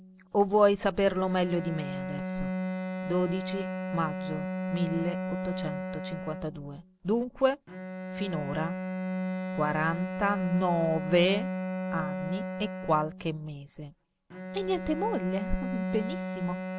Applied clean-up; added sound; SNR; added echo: none; Bowed string instrument; 4 dB; none.